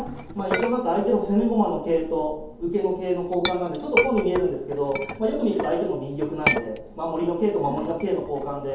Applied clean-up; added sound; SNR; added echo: none; Chink, clink; 7 dB; reverberation time 0.7 s.